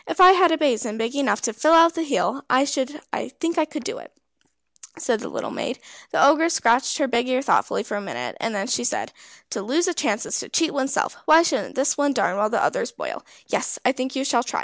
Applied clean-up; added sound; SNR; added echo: none; none; none; none.